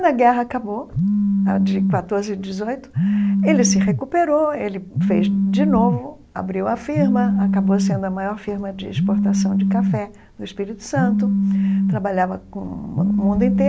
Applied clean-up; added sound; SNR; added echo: none; Telephone; -3 dB; none.